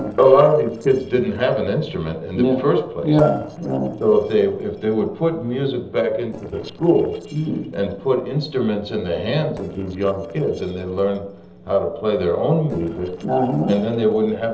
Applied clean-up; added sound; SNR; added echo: neural separator model SepFormer DNS4.